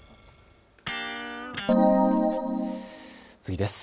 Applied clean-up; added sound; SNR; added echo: none; Electric guitar; 12 dB; none.